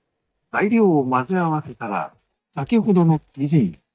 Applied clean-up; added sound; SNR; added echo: neural mask model DeepFilterNet 3.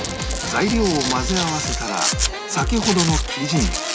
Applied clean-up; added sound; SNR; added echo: none; Domestic sounds, home sounds; 6 dB; none.